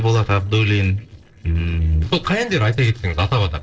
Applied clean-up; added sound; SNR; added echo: neural separator model SepFormer DNS4.